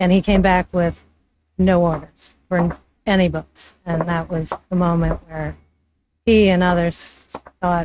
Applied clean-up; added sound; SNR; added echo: neural mask model RNNoise.